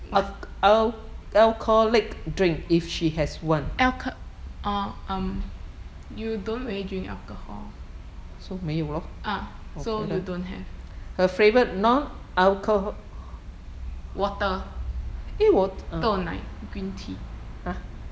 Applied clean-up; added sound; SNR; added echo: none; none; none; none.